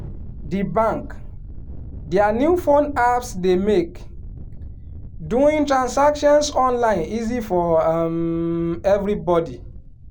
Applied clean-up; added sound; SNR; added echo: none; Thunder; 13 dB; none.